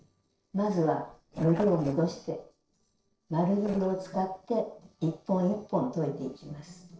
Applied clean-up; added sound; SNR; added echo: neural separator model SepFormer DNS4.